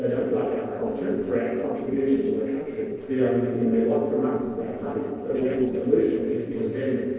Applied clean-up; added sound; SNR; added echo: neural separator model SepFormer DNS4.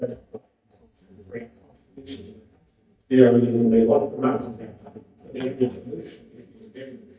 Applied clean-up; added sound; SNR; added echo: neural mask model DeepFilterNet 3.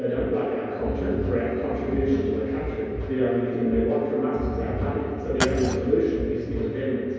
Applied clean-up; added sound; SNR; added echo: none; Glass; 3 dB; reverberation time 2.2 s.